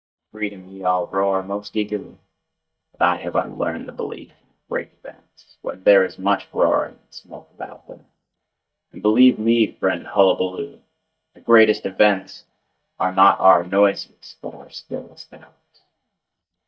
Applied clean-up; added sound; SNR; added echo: neural mask model DeepFilterNet 3.